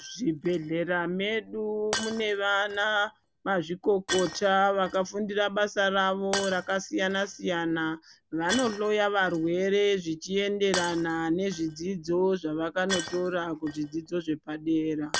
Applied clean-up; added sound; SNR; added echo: none; Shatter; 13 dB; none.